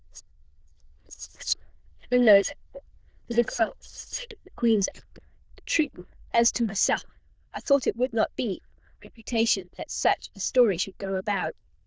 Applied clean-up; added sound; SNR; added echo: neural diffusion model UNIVERSE++.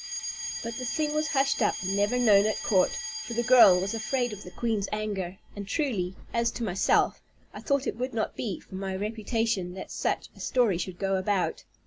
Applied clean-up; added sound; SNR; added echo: none; Alarm; 12 dB; none.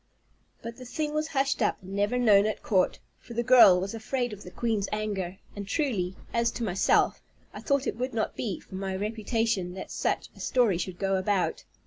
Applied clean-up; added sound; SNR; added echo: none; none; none; none.